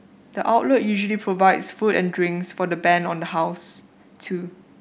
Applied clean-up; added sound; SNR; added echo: none; none; none; none.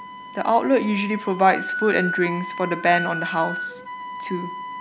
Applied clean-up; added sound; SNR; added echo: none; Wind instrument, woodwind instrument; 8 dB; none.